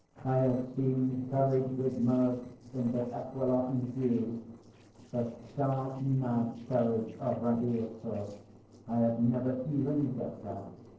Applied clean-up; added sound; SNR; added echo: neural separator model SepFormer DNS4.